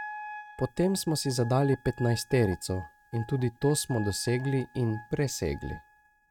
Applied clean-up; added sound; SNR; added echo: neural mask model RNNoise.